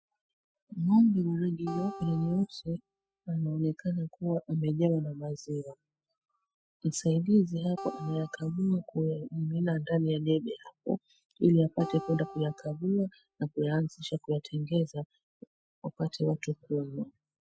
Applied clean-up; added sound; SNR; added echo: classical method spectral subtraction.